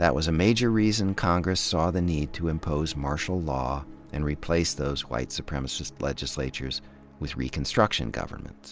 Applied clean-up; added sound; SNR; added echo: none; none; none; none.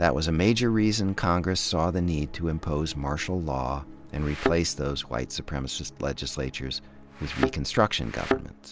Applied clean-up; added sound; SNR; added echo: none; Thump, thud; 4 dB; none.